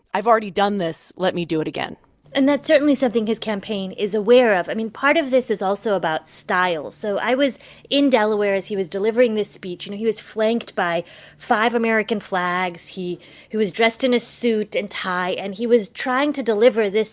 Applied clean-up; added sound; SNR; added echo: none; none; none; none.